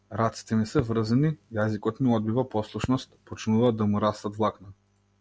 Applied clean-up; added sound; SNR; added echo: none; Crackle; 17 dB; none.